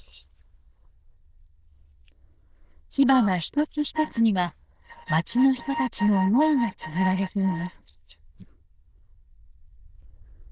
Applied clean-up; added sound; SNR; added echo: neural diffusion model UNIVERSE++.